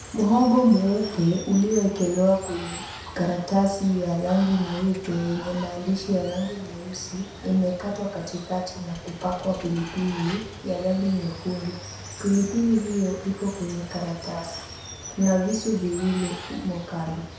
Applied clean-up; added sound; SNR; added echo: none; Water; 14 dB; reverberation time 0.7 s.